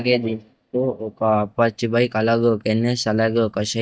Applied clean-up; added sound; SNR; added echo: neural mask model DeepFilterNet 3.